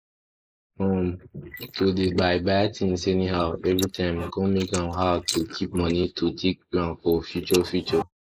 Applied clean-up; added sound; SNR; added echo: neural mask model Resemble Enhance denoiser.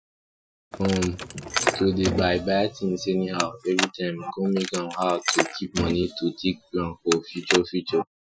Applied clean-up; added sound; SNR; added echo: classical method Wiener filter.